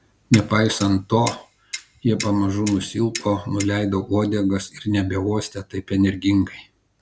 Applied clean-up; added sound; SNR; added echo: none; Clock; 14 dB; none.